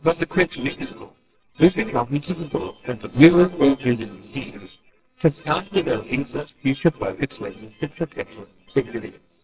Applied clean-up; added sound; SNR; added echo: neural separator model SepFormer WHAMR!.